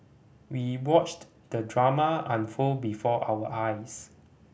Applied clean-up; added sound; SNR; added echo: none; none; none; none.